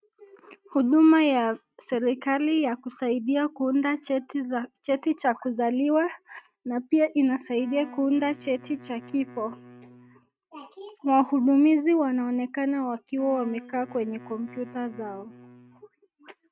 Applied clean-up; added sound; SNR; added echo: neural mask model RNNoise.